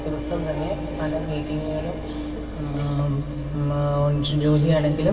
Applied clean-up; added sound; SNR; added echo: none; Dishes, pots, and pans; 20 dB; reverberation time 2.5 s.